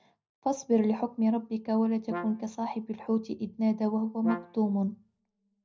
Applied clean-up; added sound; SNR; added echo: none; Brass instrument; 12 dB; reverberation time 0.4 s.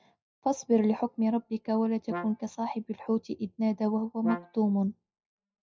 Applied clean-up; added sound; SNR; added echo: classical method WPE with log-MMSE.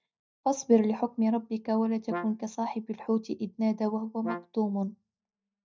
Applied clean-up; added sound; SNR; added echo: neural mask model DeepFilterNet 3.